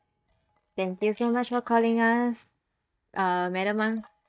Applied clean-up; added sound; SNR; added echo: neural mask model DeepFilterNet 3.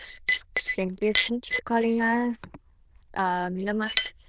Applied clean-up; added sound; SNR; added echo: neural diffusion model UNIVERSE++.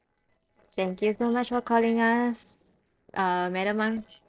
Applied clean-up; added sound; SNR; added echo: neural separator model SepFormer DNS4.